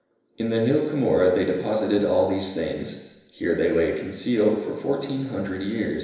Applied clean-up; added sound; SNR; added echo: none; none; none; reverberation time 1.0 s.